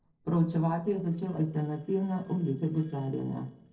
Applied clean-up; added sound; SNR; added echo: neural separator model SepFormer DNS4.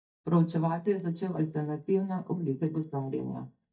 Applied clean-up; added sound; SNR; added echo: neural mask model DeepFilterNet 3.